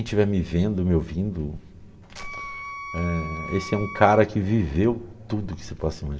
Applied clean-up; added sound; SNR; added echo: none; Wind instrument, woodwind instrument; 12 dB; reverberation time 1.4 s.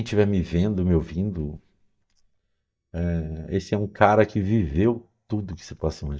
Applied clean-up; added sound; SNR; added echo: neural mask model DeepFilterNet 3.